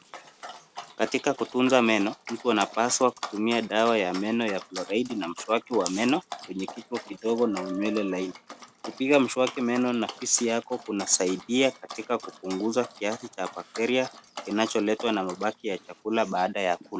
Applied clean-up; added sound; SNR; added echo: none; Dog; 16 dB; none.